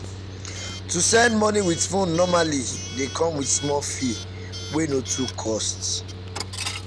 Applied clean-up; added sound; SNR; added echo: none; Coin (dropping) / Alarm + Mechanical fan; 9 dB; none.